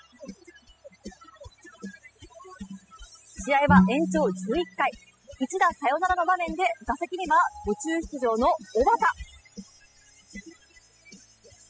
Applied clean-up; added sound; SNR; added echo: classical method spectral subtraction.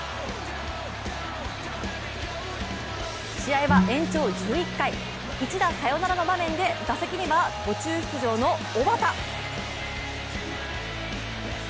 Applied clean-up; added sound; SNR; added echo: none; Bowed string instrument; 2 dB; none.